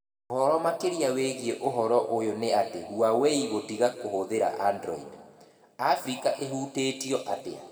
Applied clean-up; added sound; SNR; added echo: none; none; none; reverberation time 1.6 s.